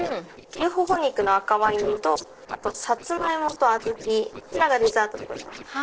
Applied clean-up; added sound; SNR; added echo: neural separator model SepFormer DNS4.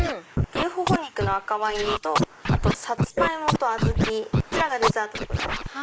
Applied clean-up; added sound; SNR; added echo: neural mask model Resemble Enhance denoiser.